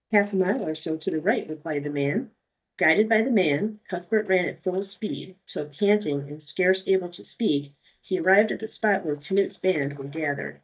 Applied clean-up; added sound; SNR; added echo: neural mask model DeepFilterNet 3.